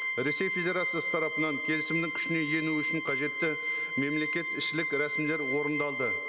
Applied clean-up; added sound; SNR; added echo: none; Organ; 0 dB; none.